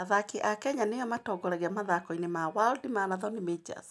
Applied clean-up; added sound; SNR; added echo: none; none; none; none.